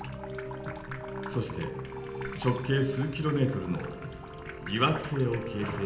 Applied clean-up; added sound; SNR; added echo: none; Sink (filling or washing) / Water tap, faucet; 14 dB; reverberation time 0.8 s.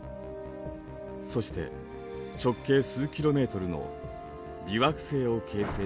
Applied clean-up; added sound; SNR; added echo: none; none; none; none.